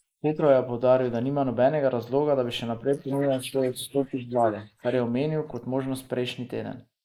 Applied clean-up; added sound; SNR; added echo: neural mask model Resemble Enhance denoiser.